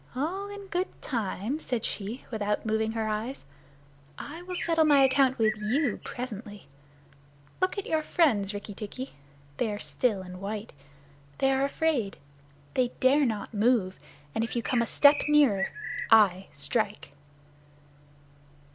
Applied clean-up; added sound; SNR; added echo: none; Bird; 10 dB; none.